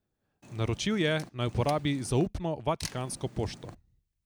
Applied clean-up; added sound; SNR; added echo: none; Camera + Purr; 16 dB; none.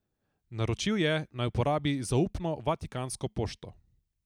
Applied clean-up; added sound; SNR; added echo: none; none; none; none.